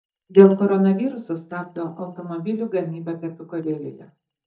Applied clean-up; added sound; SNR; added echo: neural mask model DeepFilterNet 3.